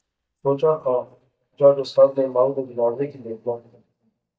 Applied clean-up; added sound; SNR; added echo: neural mask model DeepFilterNet 3.